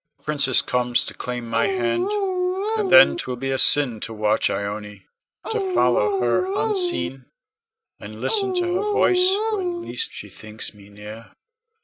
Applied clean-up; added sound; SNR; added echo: neural mask model RNNoise.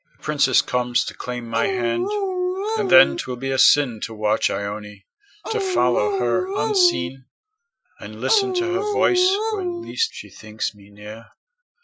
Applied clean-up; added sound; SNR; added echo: classical method Wiener filter.